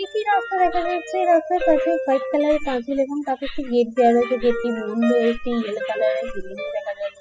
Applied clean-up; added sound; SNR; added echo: classical method spectral subtraction.